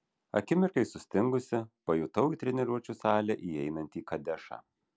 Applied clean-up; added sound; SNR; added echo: none; none; none; none.